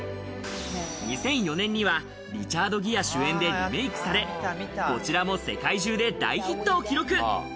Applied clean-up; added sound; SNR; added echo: none; none; none; none.